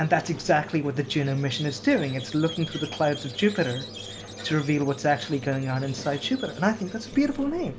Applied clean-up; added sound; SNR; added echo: none; Squeak; 14 dB; none.